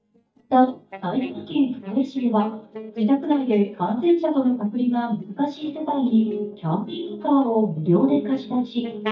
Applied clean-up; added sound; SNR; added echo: neural mask model DeepFilterNet 3.